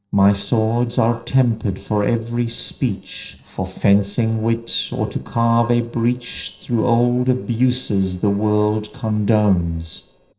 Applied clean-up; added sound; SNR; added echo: neural separator model SepFormer DNS4.